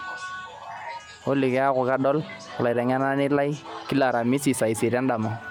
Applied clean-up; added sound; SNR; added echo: none; none; none; none.